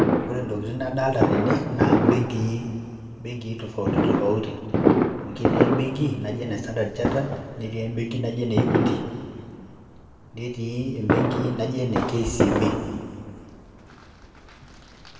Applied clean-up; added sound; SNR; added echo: none; Fireworks; -2 dB; reverberation time 1.9 s.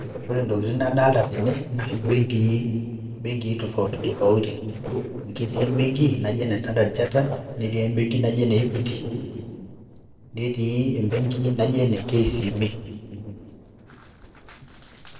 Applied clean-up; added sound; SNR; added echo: neural separator model SepFormer DNS4.